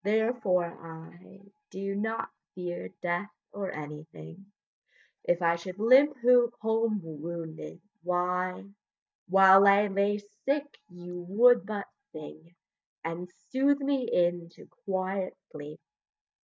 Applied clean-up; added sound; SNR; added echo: neural mask model DeepFilterNet 3.